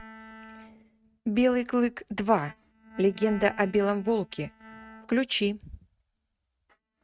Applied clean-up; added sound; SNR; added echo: neural mask model RNNoise.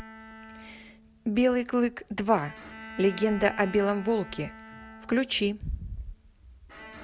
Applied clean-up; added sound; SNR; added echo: none; Bowed string instrument; 17 dB; none.